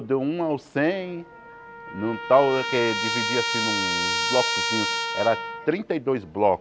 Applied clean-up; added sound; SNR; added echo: none; Trumpet; 4 dB; none.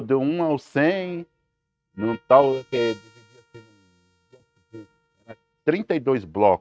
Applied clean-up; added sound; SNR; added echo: neural mask model RNNoise.